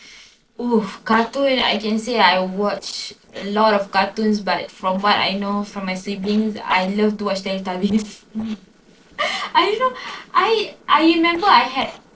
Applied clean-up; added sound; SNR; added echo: neural separator model SepFormer DNS4.